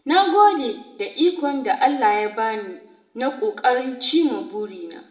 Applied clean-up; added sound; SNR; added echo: none; none; none; reverberation time 0.7 s.